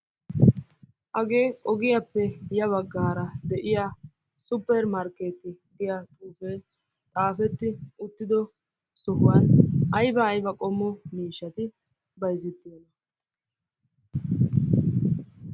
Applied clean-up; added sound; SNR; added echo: none; none; none; none.